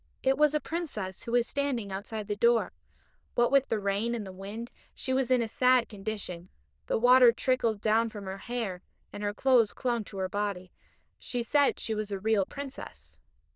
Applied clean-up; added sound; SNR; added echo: neural diffusion model UNIVERSE++.